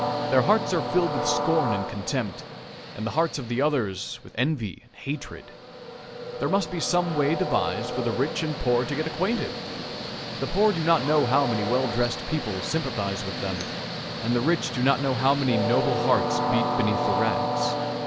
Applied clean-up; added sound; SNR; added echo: none; Train; 3 dB; none.